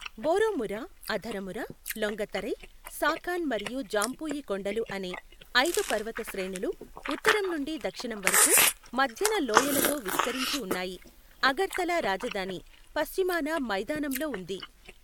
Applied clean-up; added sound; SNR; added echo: none; Chewing, mastication; 2 dB; none.